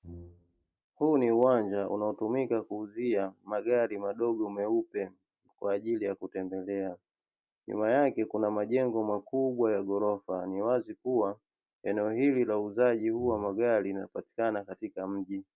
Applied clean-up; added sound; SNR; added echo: none; Brass instrument; 19 dB; none.